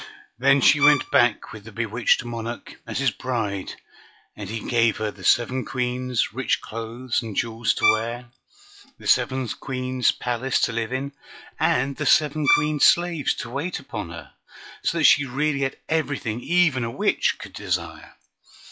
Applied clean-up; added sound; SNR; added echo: classical method log-MMSE.